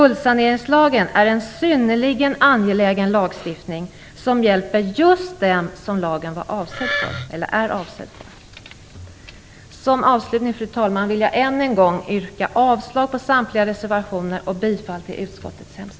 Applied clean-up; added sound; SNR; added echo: none; Wood; 7 dB; none.